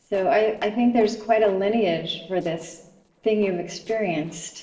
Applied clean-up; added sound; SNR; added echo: neural separator model SepFormer DNS4.